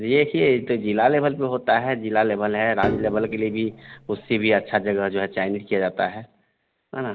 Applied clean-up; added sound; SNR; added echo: none; Piano; 13 dB; none.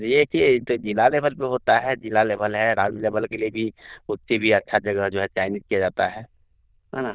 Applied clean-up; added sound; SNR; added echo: neural diffusion model UNIVERSE++.